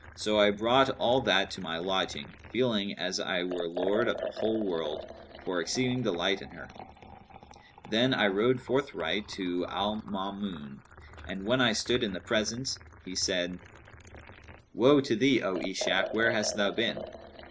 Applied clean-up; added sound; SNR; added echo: none; Liquid; 13 dB; none.